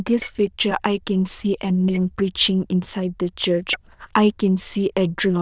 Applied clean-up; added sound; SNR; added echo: neural diffusion model UNIVERSE++.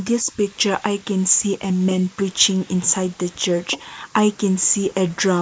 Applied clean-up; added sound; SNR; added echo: neural mask model Resemble Enhance denoiser.